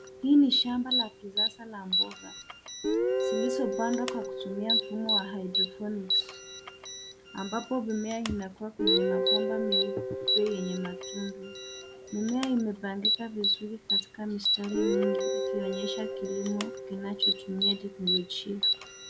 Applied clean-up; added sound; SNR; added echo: none; Guitar + Alarm; -2 dB; none.